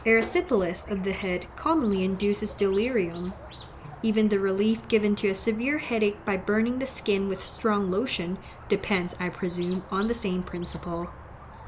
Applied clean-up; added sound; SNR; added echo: none; Squeak; 16 dB; none.